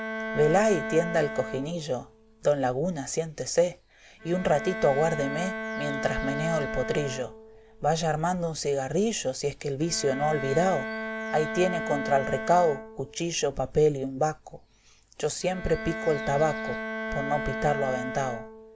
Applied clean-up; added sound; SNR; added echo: none; Bowed string instrument; 8 dB; none.